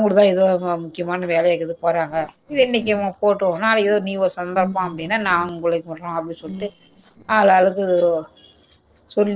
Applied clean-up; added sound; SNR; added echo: neural separator model SepFormer DNS4.